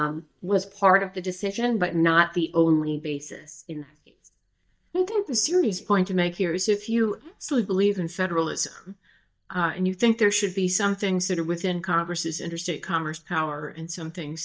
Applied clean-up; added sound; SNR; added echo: neural mask model DeepFilterNet 3.